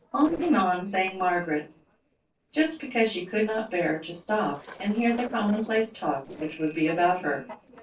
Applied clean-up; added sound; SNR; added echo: neural separator model SepFormer DNS4.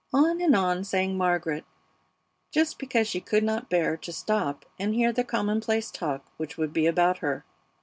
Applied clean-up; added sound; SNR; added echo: none; none; none; none.